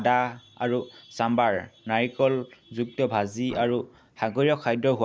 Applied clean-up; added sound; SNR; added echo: none; Explosion; 20 dB; none.